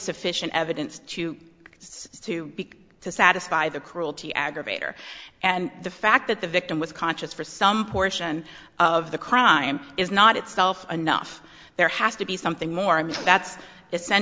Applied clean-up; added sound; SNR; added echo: none; none; none; none.